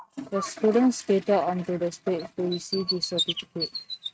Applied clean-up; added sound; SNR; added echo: neural mask model RNNoise.